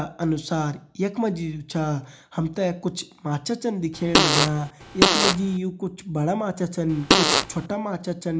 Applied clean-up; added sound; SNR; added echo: none; Fart; -5 dB; reverberation time 0.4 s.